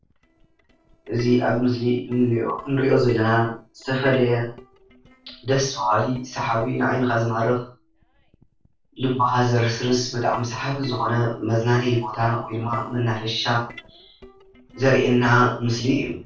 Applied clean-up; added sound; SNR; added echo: neural separator model SepFormer DNS4.